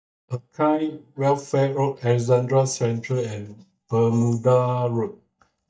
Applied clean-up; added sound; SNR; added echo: neural mask model DeepFilterNet 3.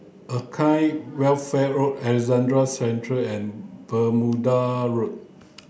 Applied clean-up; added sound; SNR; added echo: none; none; none; none.